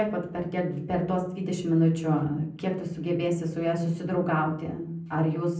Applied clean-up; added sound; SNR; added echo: none; none; none; reverberation time 0.6 s.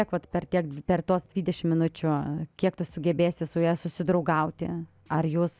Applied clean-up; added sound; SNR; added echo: none; none; none; none.